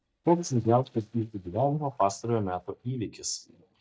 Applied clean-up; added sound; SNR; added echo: neural mask model DeepFilterNet 3.